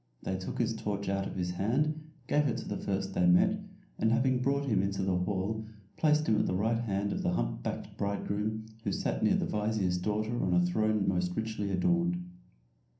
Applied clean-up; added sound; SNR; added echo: none; none; none; reverberation time 0.6 s.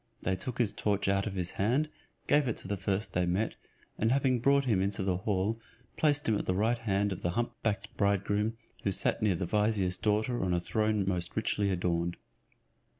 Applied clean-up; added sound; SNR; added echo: none; none; none; none.